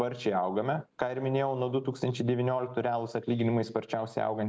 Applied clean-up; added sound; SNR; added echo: none; none; none; none.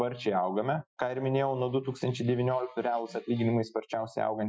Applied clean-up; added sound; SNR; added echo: classical method Wiener filter.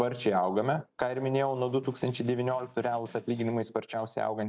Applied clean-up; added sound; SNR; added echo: neural mask model DeepFilterNet 3.